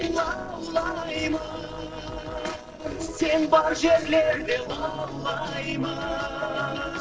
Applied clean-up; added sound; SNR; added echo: neural separator model SepFormer DNS4.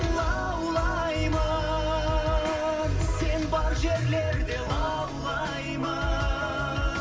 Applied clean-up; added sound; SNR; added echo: none; Bowed string instrument; 16 dB; reverberation time 2.4 s.